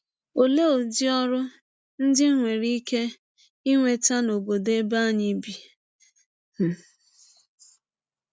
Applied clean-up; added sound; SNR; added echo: none; none; none; none.